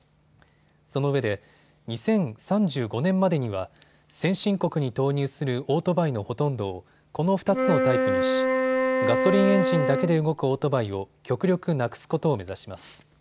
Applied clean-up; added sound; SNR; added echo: none; Wind instrument, woodwind instrument; -2 dB; none.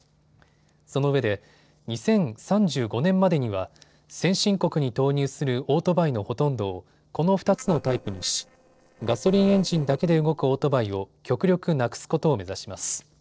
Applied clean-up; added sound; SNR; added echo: neural separator model SepFormer DNS4.